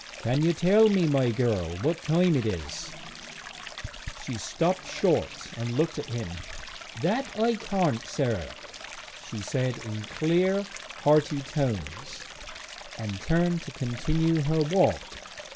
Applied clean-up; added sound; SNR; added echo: none; Stream; 14 dB; none.